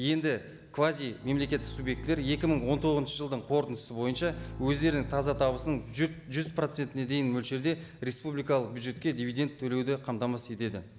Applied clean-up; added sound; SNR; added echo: none; Bowed string instrument; 11 dB; none.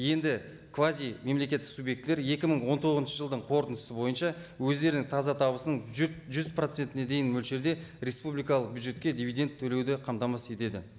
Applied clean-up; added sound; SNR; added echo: none; none; none; none.